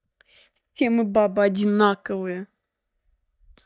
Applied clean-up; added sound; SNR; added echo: neural mask model DeepFilterNet 3.